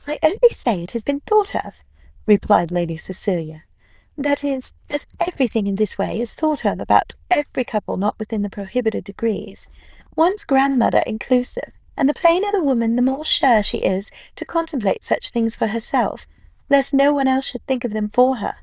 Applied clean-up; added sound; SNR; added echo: neural diffusion model UNIVERSE++.